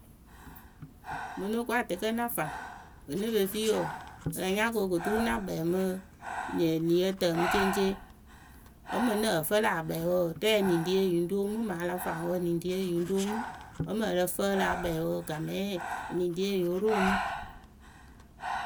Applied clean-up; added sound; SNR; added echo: none; Breathing; 9 dB; none.